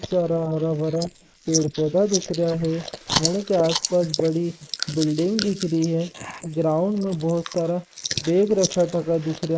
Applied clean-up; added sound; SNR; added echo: neural mask model Resemble Enhance denoiser.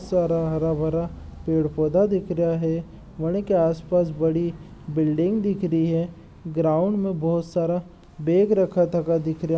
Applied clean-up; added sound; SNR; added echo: none; none; none; none.